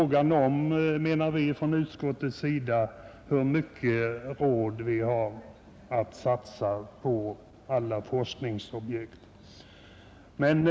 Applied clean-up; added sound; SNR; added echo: none; none; none; none.